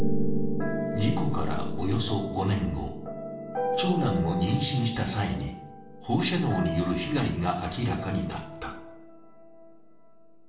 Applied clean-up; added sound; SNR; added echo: none; Piano; 2 dB; reverberation time 0.6 s.